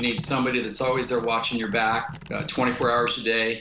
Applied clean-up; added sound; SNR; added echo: none; Typing; 14 dB; none.